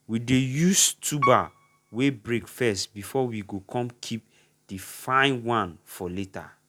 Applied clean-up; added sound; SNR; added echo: none; Piano; 6 dB; none.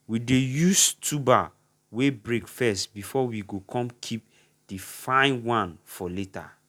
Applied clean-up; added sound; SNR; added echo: none; none; none; none.